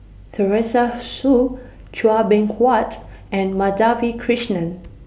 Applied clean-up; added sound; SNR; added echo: none; none; none; none.